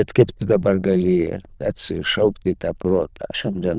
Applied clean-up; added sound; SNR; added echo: neural diffusion model UNIVERSE++.